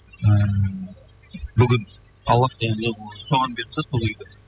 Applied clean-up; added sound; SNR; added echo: classical method spectral subtraction.